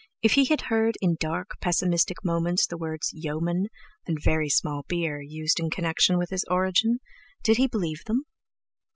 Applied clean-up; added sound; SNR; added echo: none; none; none; none.